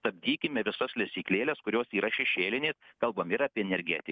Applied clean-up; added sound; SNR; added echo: none; none; none; none.